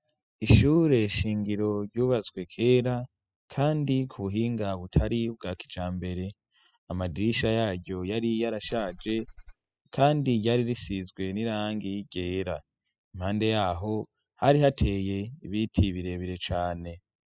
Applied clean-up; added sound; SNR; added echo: classical method spectral subtraction.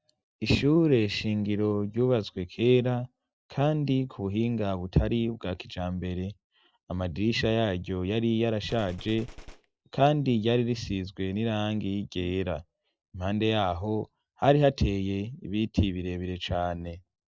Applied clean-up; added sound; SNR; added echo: neural separator model SepFormer DNS4.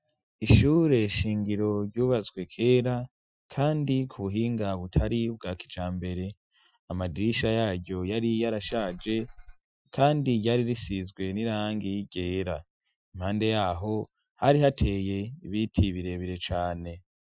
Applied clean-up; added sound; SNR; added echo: classical method Wiener filter.